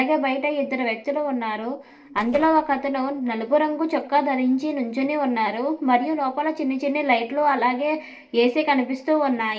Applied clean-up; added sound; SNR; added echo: neural separator model SepFormer DNS4.